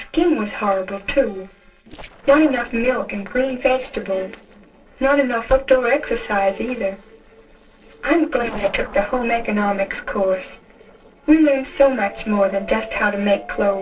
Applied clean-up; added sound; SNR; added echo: neural separator model SepFormer DNS4.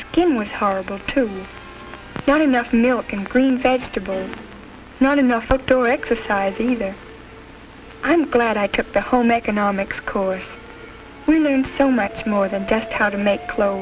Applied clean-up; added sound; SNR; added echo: none; none; none; none.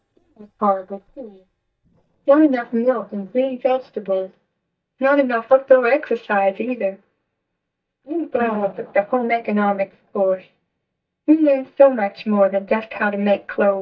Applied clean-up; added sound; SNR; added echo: neural mask model DeepFilterNet 3.